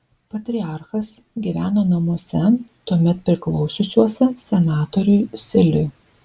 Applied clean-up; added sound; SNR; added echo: none; none; none; none.